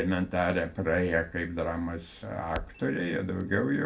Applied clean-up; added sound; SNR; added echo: none; Crackle; 19 dB; reverberation time 0.2 s.